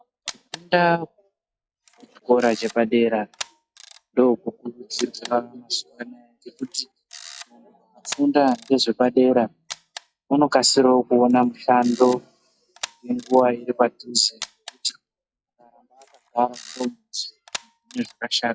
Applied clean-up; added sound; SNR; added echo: classical method log-MMSE.